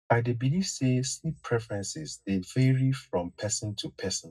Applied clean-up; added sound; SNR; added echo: none; none; none; reverberation time 0.3 s.